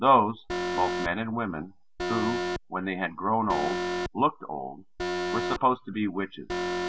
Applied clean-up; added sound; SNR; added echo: none; Alarm; 5 dB; none.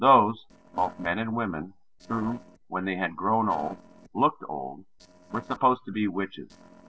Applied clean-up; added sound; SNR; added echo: neural separator model SepFormer DNS4.